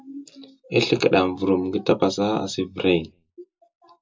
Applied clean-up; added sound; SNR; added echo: none; none; none; reverberation time 0.2 s.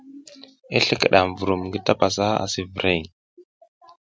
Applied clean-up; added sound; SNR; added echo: none; none; none; none.